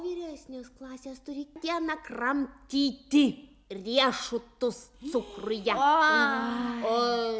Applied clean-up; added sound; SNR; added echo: none; none; none; none.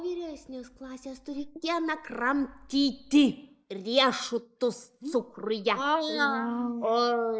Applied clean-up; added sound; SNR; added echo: neural mask model Resemble Enhance denoiser.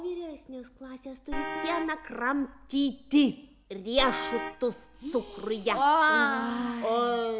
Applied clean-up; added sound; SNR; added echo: none; Vehicle horn, car horn, honking; 10 dB; none.